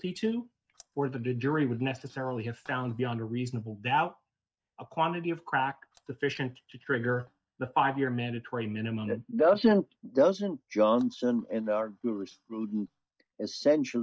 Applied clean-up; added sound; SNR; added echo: neural mask model DeepFilterNet 3.